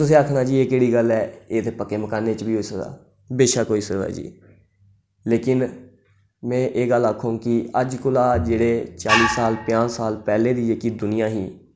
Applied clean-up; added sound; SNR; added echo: none; Bowed string instrument; 15 dB; none.